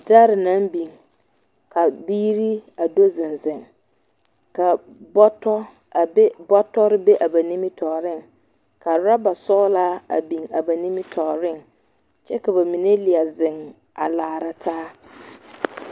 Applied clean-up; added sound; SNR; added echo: none; none; none; none.